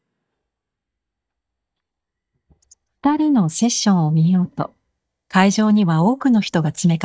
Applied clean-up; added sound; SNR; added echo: neural mask model DeepFilterNet 3.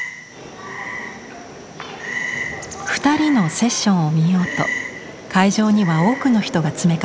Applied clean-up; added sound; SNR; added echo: none; Frog; 12 dB; none.